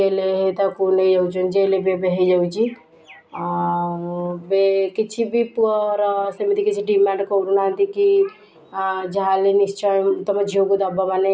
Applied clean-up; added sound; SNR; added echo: none; none; none; none.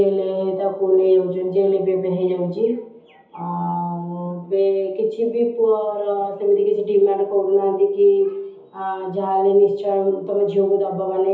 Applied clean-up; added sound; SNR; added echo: none; none; none; reverberation time 0.8 s.